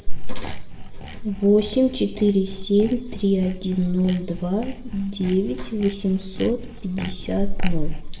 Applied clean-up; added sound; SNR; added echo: none; Sawing; 19 dB; reverberation time 0.5 s.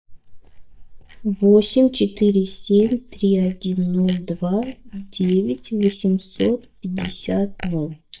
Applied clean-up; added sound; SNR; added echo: neural mask model DeepFilterNet 3.